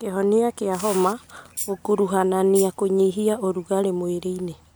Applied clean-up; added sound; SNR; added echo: none; Tambourine; 14 dB; none.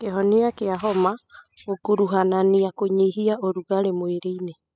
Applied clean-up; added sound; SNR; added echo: classical method spectral subtraction.